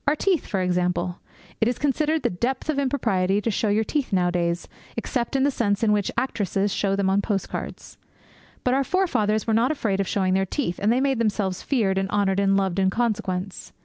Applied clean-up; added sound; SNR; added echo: none; none; none; none.